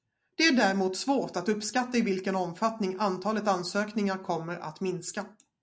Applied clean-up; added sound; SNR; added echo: none; none; none; none.